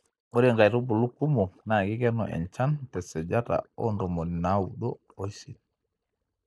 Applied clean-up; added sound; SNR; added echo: neural mask model DeepFilterNet 3.